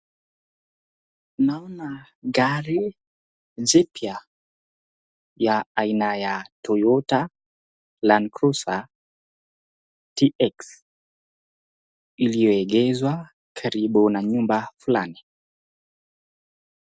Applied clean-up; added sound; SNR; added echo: none; none; none; none.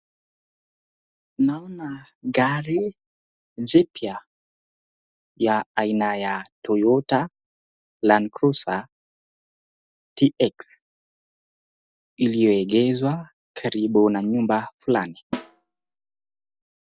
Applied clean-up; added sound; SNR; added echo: neural mask model DeepFilterNet 3.